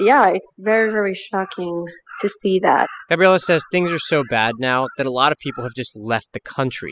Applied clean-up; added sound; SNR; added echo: classical method spectral subtraction.